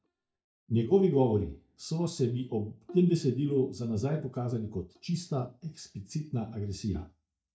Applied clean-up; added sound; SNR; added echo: neural mask model DeepFilterNet 3.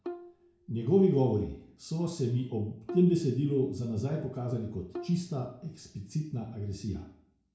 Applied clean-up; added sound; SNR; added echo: none; Bowed string instrument; 17 dB; reverberation time 0.6 s.